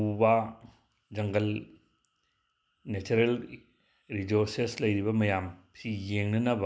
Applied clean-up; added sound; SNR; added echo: none; none; none; none.